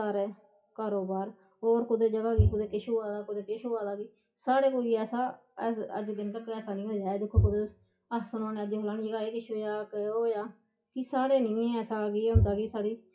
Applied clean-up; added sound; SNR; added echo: classical method WPE with log-MMSE.